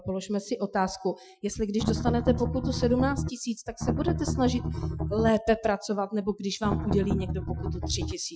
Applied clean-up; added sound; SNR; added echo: classical method Wiener filter.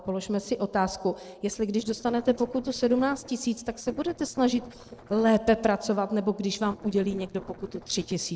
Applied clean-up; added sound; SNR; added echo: neural separator model SepFormer DNS4.